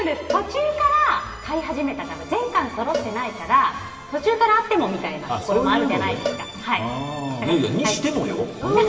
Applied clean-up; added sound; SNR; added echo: none; Cowbell; 15 dB; reverberation time 2.3 s.